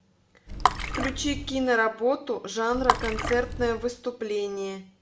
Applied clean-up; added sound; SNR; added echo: none; Water / Splash, splatter; 2 dB; none.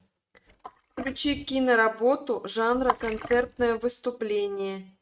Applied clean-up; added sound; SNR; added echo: neural mask model RNNoise.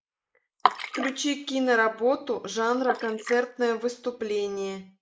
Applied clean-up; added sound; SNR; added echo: neural mask model Resemble Enhance denoiser.